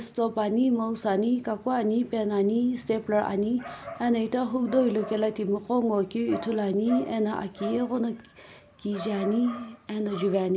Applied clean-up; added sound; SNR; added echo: none; none; none; none.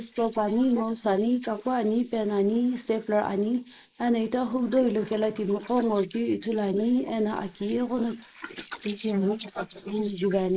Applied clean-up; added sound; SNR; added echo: neural mask model Resemble Enhance denoiser.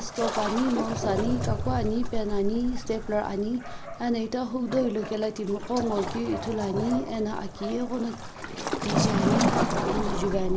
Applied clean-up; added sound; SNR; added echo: none; Waves, surf; 1 dB; none.